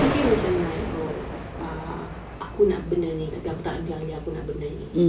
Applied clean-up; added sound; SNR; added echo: none; Thunder; 6 dB; none.